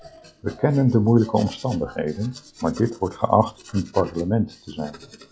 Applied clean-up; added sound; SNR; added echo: classical method log-MMSE.